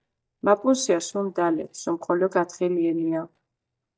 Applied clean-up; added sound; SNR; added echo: neural mask model DeepFilterNet 3.